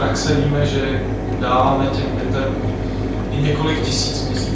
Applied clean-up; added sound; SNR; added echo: none; Mechanisms; 0 dB; reverberation time 0.5 s.